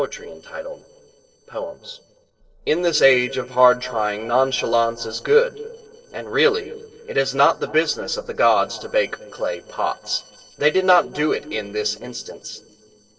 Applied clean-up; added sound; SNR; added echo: neural separator model SepFormer DNS4.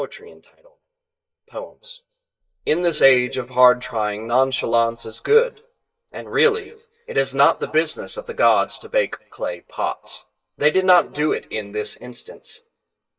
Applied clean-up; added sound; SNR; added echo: neural mask model DeepFilterNet 3.